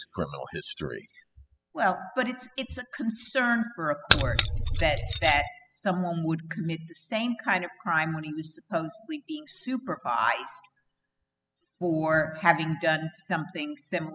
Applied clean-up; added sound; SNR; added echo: classical method spectral subtraction.